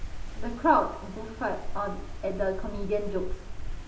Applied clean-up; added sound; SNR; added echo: none; Wind; 3 dB; reverberation time 0.6 s.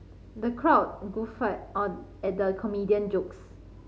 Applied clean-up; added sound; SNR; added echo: none; none; none; none.